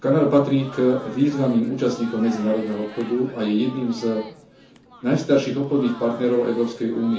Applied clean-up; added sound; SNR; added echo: none; Crowd; 20 dB; reverberation time 0.9 s.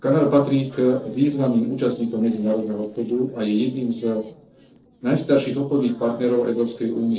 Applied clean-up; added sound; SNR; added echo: neural separator model SepFormer DNS4.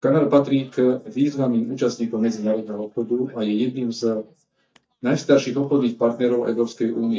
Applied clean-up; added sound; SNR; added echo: neural mask model DeepFilterNet 3.